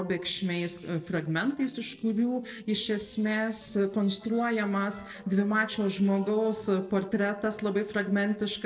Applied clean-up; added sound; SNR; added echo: neural separator model SepFormer DNS4.